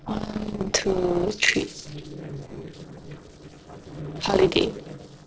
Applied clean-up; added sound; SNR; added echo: neural separator model SepFormer DNS4.